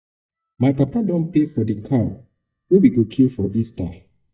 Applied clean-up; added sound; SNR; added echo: neural mask model DeepFilterNet 3.